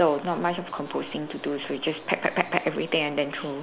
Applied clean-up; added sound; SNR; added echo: none; none; none; none.